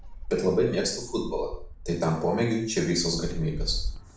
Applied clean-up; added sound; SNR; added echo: none; Gull, seagull; 8 dB; reverberation time 0.5 s.